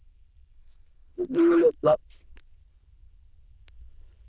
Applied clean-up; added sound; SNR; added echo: neural diffusion model UNIVERSE++.